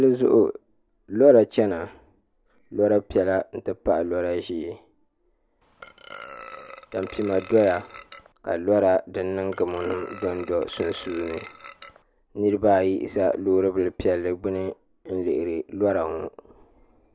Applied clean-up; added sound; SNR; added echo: none; Burping, eructation; 18 dB; none.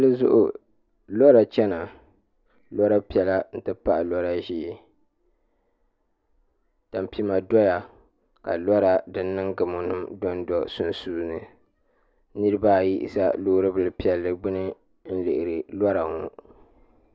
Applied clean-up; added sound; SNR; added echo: none; none; none; none.